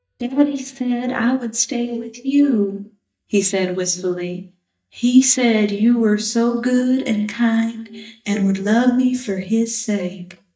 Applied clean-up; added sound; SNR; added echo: neural mask model DeepFilterNet 3.